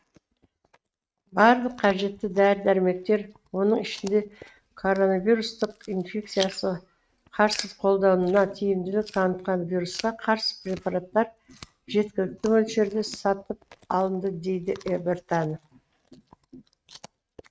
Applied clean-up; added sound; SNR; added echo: neural mask model RNNoise.